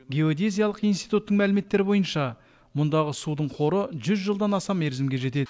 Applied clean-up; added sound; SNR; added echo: none; none; none; none.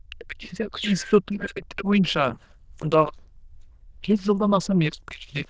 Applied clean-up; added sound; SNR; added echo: neural diffusion model UNIVERSE++.